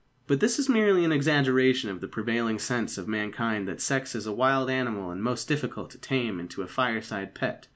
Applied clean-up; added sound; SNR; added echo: none; none; none; none.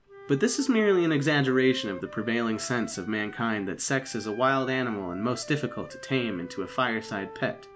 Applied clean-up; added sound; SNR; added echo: none; Wind instrument, woodwind instrument; 17 dB; none.